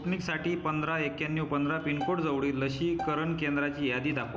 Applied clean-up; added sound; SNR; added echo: none; Bowed string instrument; 12 dB; none.